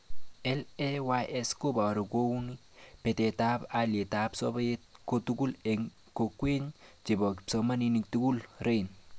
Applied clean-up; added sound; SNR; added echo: none; none; none; none.